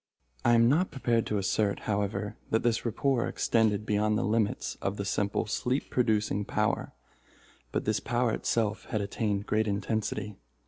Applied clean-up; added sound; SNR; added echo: none; none; none; none.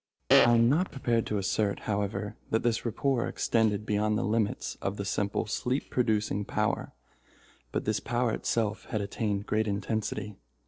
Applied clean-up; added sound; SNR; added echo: neural separator model SepFormer DNS4.